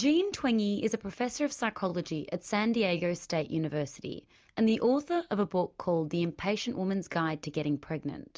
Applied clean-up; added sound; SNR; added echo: none; none; none; none.